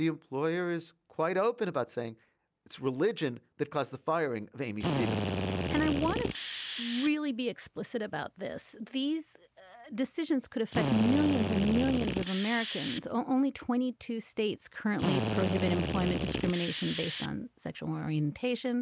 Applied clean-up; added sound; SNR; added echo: none; Drill; 2 dB; none.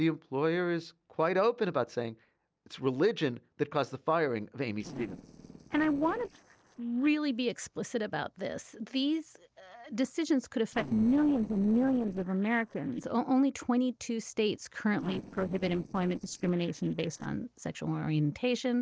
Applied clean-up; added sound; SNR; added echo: neural separator model SepFormer DNS4.